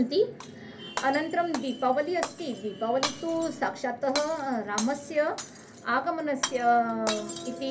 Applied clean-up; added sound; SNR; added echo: none; Shatter; 11 dB; reverberation time 0.3 s.